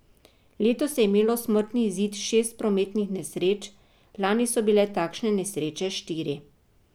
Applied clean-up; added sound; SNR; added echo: none; none; none; none.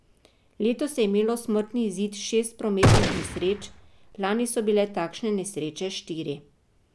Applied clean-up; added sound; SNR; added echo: none; Gunshot, gunfire; -4 dB; none.